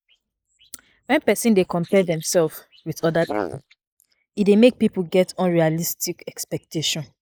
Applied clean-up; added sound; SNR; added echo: neural mask model Resemble Enhance denoiser.